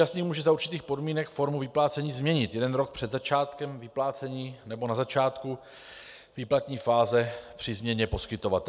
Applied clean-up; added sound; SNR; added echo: none; none; none; none.